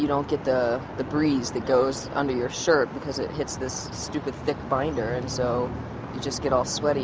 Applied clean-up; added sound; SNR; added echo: none; none; none; none.